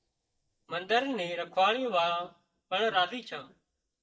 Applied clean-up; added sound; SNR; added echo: neural mask model DeepFilterNet 3.